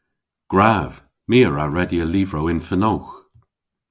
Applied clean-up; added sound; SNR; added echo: none; none; none; none.